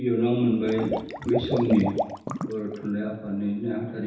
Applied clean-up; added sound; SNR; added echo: none; Water / Liquid; 6 dB; reverberation time 0.9 s.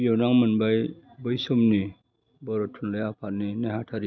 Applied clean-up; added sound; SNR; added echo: none; none; none; none.